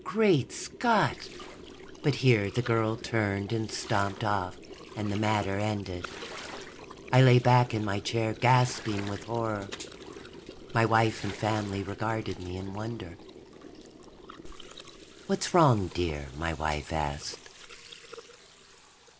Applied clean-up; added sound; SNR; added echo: none; Gurgling; 15 dB; none.